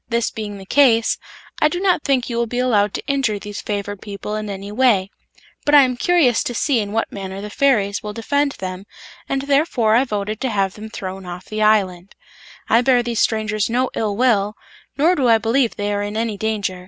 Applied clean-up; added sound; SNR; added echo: none; none; none; none.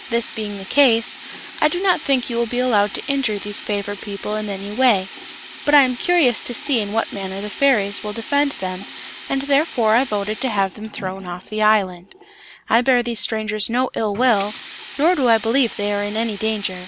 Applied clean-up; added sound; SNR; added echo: none; Sink (filling or washing); 12 dB; none.